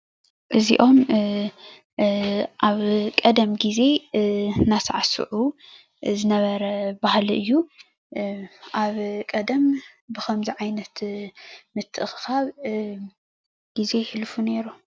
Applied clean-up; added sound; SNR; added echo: none; none; none; none.